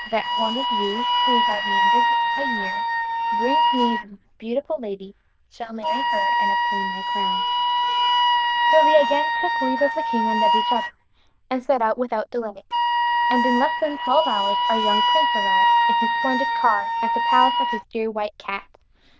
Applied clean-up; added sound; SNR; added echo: neural diffusion model UNIVERSE++.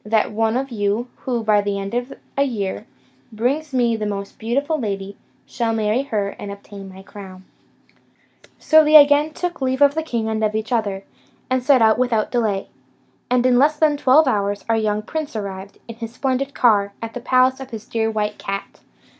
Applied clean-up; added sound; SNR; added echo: none; none; none; none.